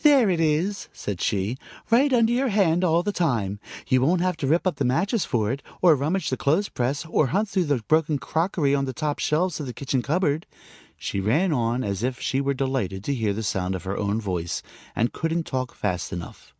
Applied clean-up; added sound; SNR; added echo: none; none; none; none.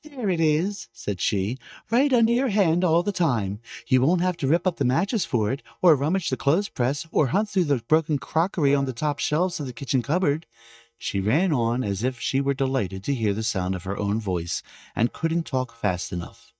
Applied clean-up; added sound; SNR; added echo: neural mask model DeepFilterNet 3.